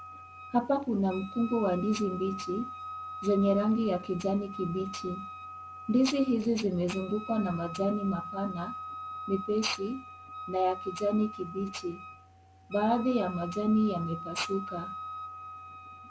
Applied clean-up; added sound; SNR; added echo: none; Wind instrument, woodwind instrument; 12 dB; none.